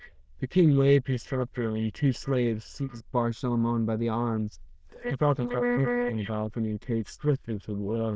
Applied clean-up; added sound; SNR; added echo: neural diffusion model UNIVERSE++.